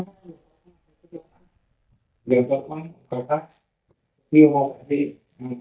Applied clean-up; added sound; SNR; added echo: neural mask model DeepFilterNet 3.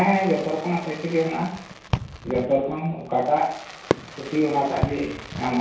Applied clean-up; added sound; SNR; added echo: none; Fireworks; 8 dB; reverberation time 0.7 s.